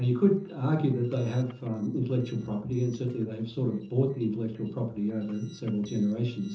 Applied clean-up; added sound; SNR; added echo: neural separator model SepFormer DNS4.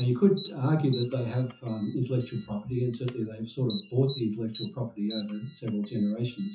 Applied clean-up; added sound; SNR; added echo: classical method WPE with log-MMSE.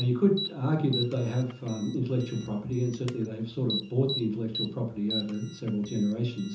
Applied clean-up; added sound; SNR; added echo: none; Alarm; 12 dB; reverberation time 0.6 s.